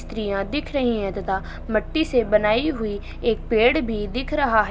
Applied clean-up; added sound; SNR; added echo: none; Aircraft; 10 dB; none.